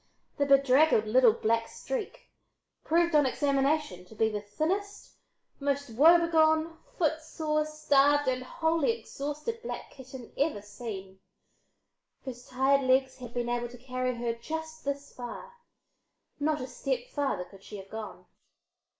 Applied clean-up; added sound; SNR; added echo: neural mask model Resemble Enhance denoiser.